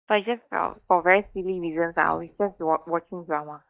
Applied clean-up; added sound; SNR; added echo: neural mask model DeepFilterNet 3.